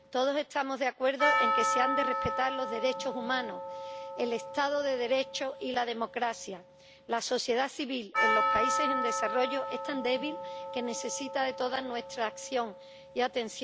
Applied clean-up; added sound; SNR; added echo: none; Percussion; 2 dB; none.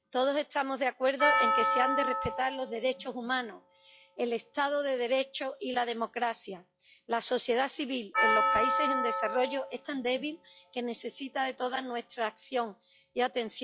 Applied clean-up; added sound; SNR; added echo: classical method log-MMSE.